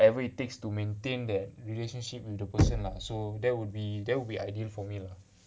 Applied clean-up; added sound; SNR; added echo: none; Knock; 2 dB; none.